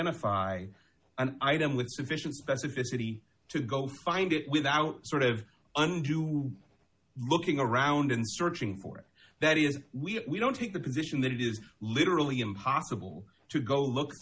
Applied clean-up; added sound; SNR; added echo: none; none; none; none.